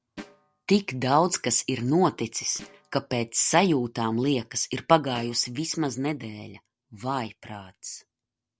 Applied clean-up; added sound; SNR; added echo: neural separator model SepFormer DNS4.